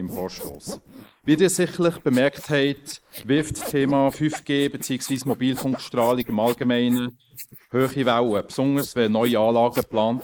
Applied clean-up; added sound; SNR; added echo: neural mask model Resemble Enhance denoiser.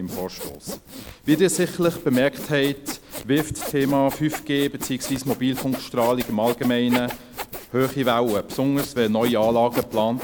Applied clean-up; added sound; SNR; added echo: none; Sawing; 12 dB; none.